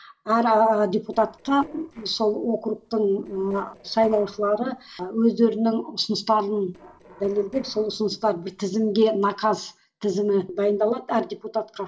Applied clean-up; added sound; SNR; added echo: neural separator model SepFormer DNS4.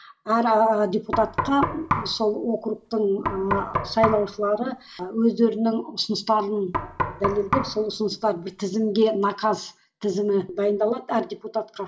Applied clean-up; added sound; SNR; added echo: none; Knock; 6 dB; reverberation time 0.3 s.